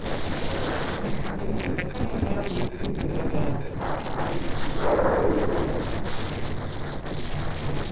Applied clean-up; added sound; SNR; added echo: neural separator model SepFormer DNS4.